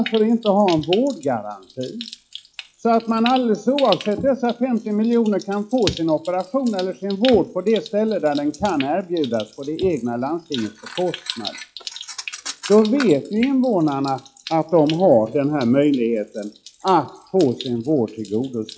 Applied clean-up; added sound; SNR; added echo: classical method log-MMSE.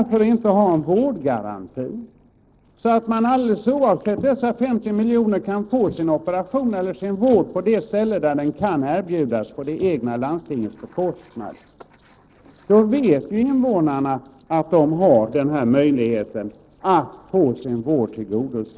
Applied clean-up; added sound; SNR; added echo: neural separator model SepFormer DNS4.